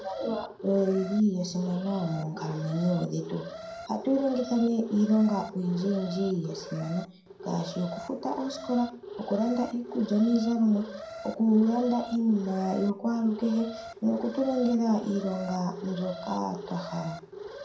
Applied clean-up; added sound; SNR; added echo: none; Alarm; 13 dB; reverberation time 0.5 s.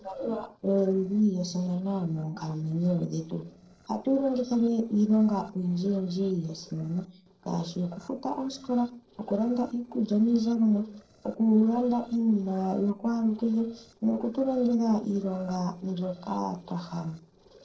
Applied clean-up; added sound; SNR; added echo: neural separator model SepFormer DNS4.